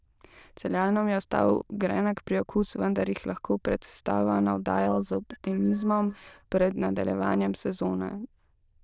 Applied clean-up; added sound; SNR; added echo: neural diffusion model UNIVERSE++.